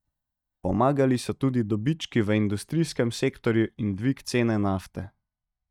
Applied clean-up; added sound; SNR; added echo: neural mask model DeepFilterNet 3.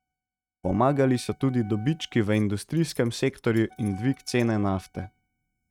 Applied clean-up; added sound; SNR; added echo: neural mask model RNNoise.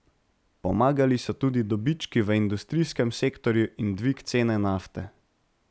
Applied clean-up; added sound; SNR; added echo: none; none; none; none.